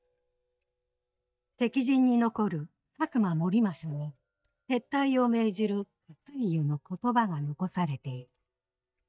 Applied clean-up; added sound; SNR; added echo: neural mask model DeepFilterNet 3.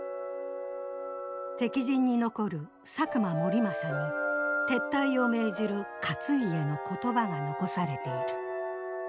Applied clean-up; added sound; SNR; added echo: none; none; none; none.